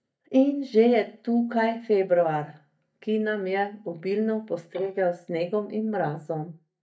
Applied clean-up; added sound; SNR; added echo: neural mask model DeepFilterNet 3.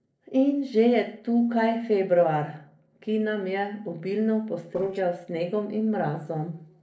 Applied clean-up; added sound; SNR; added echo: neural separator model SepFormer DNS4.